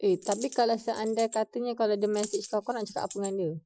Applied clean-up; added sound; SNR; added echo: classical method Wiener filter.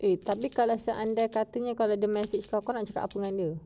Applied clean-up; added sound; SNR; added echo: none; Coin (dropping); 16 dB; none.